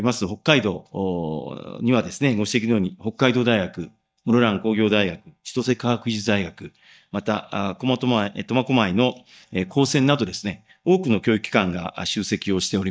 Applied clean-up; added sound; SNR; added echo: neural mask model DeepFilterNet 3.